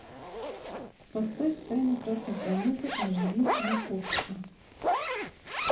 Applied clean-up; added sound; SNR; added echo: none; Zipper (clothing); 2 dB; reverberation time 0.4 s.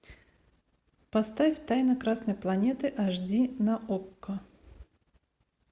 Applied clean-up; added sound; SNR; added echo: none; none; none; none.